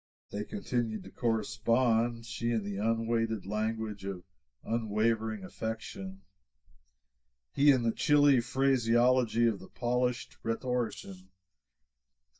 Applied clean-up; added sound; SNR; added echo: neural mask model DeepFilterNet 3.